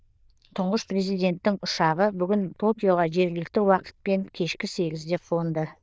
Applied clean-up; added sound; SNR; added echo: neural diffusion model UNIVERSE++.